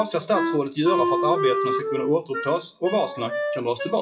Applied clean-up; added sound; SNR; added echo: classical method WPE with log-MMSE.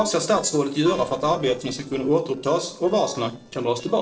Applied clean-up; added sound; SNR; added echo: neural separator model SepFormer DNS4.